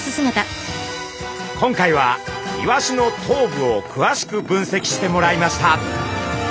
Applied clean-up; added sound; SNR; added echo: none; none; none; none.